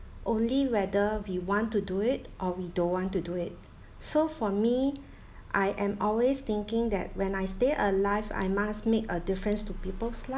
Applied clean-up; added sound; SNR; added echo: none; none; none; none.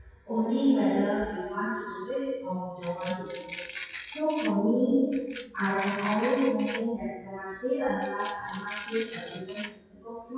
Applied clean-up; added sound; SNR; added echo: classical method WPE with log-MMSE.